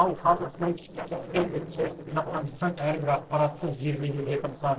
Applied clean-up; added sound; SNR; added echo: neural separator model SepFormer DNS4.